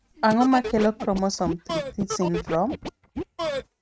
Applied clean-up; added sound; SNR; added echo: neural mask model RNNoise.